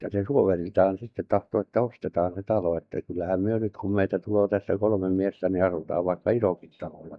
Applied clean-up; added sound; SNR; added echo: neural mask model DeepFilterNet 3.